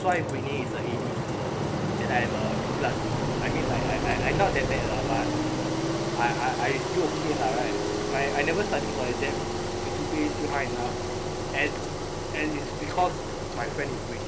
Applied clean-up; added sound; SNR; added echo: none; Engine; -2 dB; none.